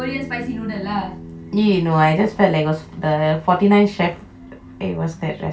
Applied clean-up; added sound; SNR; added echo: none; Bass guitar; 18 dB; reverberation time 0.2 s.